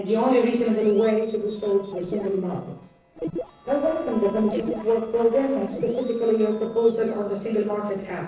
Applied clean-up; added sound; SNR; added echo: neural separator model SepFormer DNS4.